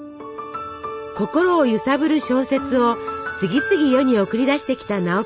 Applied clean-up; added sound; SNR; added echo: none; none; none; none.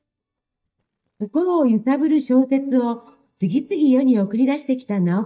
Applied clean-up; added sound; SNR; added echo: neural mask model DeepFilterNet 3.